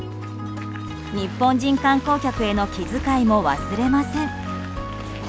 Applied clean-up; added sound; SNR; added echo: none; none; none; none.